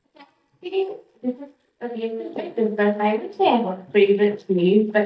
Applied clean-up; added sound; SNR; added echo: neural mask model DeepFilterNet 3.